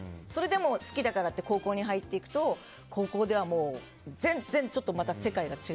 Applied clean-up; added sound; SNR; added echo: none; none; none; none.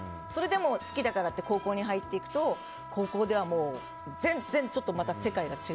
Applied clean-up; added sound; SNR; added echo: none; Wind instrument, woodwind instrument; 13 dB; none.